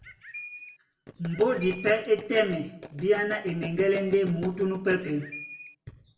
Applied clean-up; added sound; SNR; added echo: none; Bird; 15 dB; reverberation time 0.6 s.